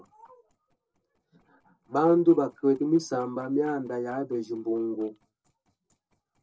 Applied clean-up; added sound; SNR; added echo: neural separator model SepFormer DNS4.